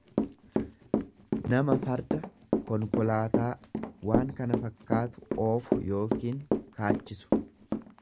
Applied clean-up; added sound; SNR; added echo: none; Walk, footsteps / Run; 0 dB; none.